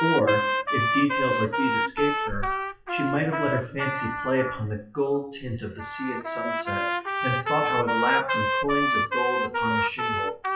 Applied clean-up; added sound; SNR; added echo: classical method WPE with log-MMSE.